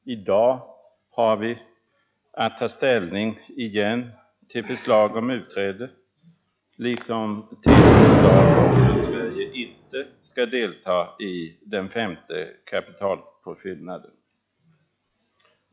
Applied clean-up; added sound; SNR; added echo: classical method log-MMSE.